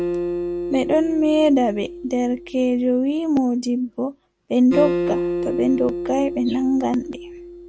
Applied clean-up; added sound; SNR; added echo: none; Acoustic guitar; 7 dB; none.